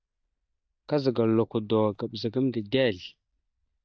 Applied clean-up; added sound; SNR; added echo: neural mask model DeepFilterNet 3.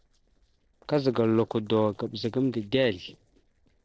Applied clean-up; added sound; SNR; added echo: neural separator model SepFormer DNS4.